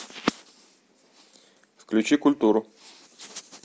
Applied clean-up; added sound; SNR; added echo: none; none; none; none.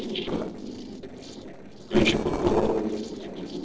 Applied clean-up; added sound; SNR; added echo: neural separator model SepFormer DNS4.